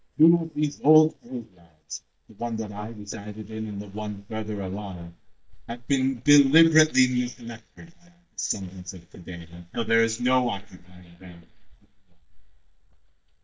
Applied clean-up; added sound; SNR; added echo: neural mask model DeepFilterNet 3.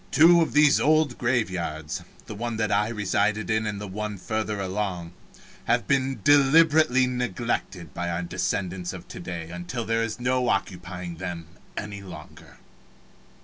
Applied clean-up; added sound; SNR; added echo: none; none; none; none.